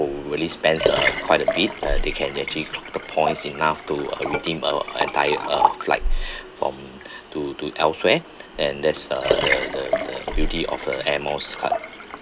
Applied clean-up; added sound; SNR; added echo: none; Liquid; 2 dB; none.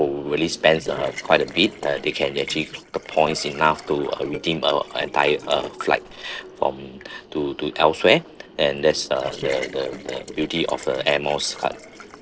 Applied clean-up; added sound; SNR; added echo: neural separator model SepFormer DNS4.